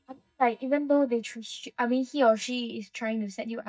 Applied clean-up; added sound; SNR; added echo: neural mask model DeepFilterNet 3.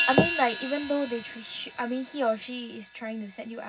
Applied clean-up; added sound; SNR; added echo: none; Hi-hat; 6 dB; reverberation time 0.4 s.